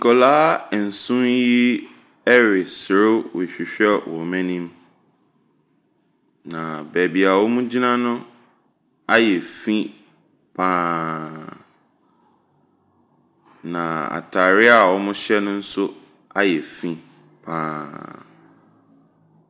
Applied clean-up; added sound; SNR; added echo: none; none; none; none.